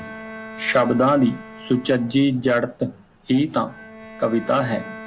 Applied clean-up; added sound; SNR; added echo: none; Bowed string instrument; 17 dB; none.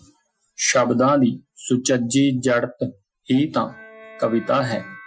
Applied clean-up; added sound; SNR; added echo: classical method Wiener filter.